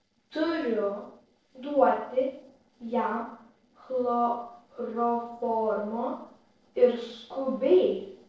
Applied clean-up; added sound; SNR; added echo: neural separator model SepFormer DNS4.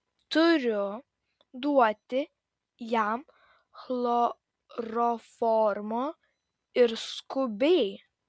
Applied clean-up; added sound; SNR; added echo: none; none; none; none.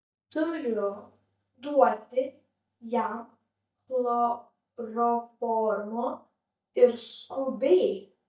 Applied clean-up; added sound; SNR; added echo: neural mask model DeepFilterNet 3.